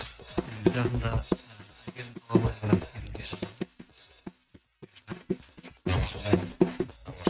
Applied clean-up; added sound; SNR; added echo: neural mask model RNNoise.